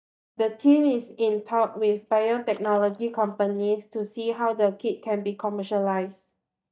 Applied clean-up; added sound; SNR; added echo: neural mask model DeepFilterNet 3.